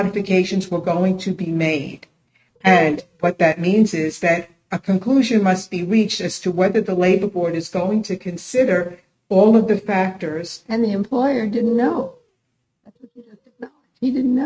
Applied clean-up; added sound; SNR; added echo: neural mask model RNNoise.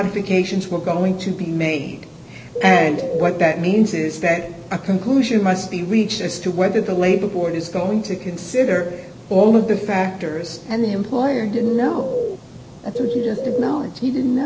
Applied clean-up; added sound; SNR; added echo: none; Bird; 3 dB; none.